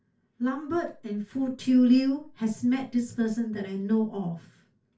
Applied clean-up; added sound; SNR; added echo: none; none; none; reverberation time 0.2 s.